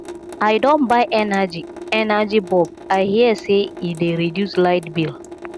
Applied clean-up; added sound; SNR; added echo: none; Drip / Sink (filling or washing) / Water tap, faucet; 15 dB; none.